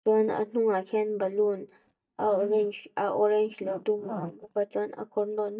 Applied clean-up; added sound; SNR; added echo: neural mask model DeepFilterNet 3.